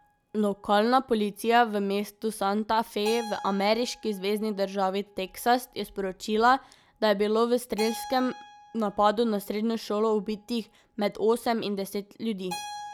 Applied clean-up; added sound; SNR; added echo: none; Keyboard (musical); 19 dB; none.